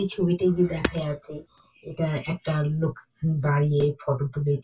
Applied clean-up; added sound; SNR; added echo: none; Hammer; 12 dB; reverberation time 0.1 s.